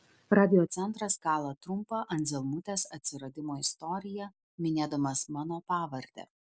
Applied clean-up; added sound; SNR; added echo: none; none; none; none.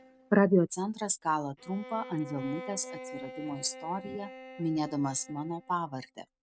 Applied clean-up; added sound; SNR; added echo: neural mask model RNNoise.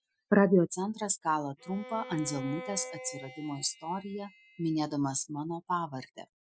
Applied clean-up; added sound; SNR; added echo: classical method Wiener filter.